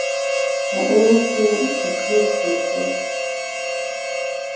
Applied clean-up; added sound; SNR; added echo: none; Harmonica; 0 dB; reverberation time 0.9 s.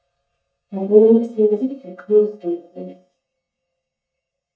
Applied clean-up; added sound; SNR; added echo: neural mask model DeepFilterNet 3.